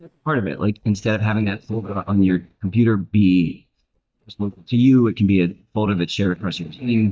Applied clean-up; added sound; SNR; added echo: neural mask model DeepFilterNet 3.